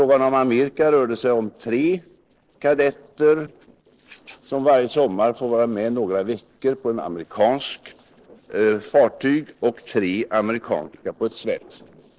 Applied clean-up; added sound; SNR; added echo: neural separator model SepFormer DNS4.